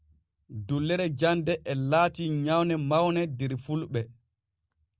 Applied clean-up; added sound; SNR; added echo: none; none; none; none.